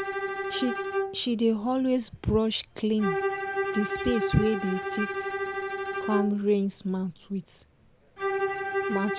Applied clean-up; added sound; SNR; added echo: none; Bowed string instrument; 3 dB; none.